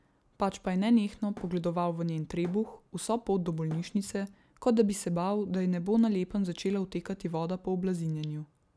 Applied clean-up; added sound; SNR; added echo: none; Thump, thud; 19 dB; none.